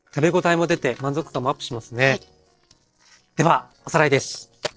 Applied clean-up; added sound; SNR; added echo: neural separator model SepFormer DNS4.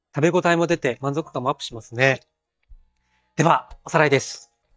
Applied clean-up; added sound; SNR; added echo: neural mask model DeepFilterNet 3.